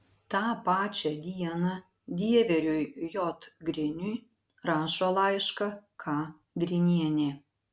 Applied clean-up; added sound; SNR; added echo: none; none; none; none.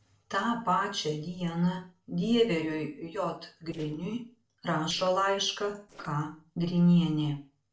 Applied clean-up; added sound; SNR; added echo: neural separator model SepFormer DNS4.